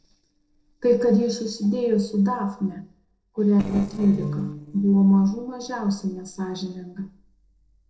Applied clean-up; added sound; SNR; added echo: neural separator model SepFormer DNS4.